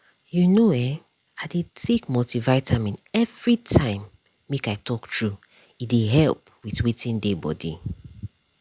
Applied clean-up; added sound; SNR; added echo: none; none; none; none.